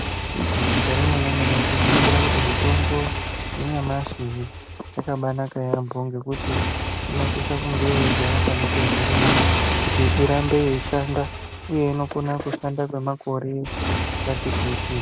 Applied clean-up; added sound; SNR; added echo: none; Motorcycle / Engine; -2 dB; none.